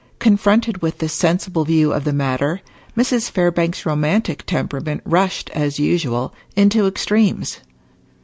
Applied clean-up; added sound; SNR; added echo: none; none; none; none.